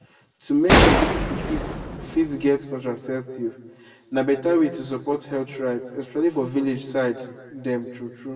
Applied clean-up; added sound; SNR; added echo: none; Gunshot, gunfire; -3 dB; reverberation time 1.2 s.